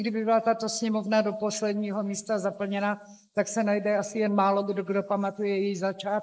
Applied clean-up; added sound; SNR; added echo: neural mask model Resemble Enhance denoiser.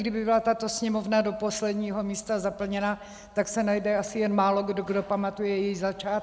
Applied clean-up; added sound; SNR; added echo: none; none; none; none.